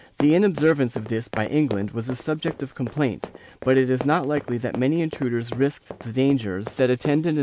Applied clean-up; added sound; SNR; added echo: none; Run; 14 dB; none.